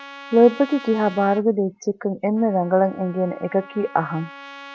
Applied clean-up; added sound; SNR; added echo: none; Trumpet; 20 dB; none.